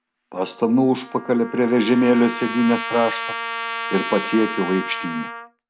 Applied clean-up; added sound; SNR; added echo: none; Trumpet; 9 dB; none.